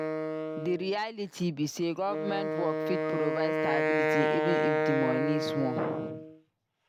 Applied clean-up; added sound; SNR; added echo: none; Wind instrument, woodwind instrument; -2 dB; none.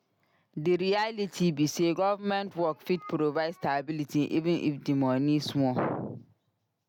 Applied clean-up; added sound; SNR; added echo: none; none; none; none.